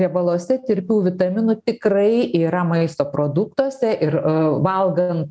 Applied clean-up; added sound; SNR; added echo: none; none; none; none.